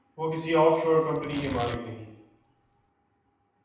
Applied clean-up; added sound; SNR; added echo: none; Tearing; 12 dB; reverberation time 0.9 s.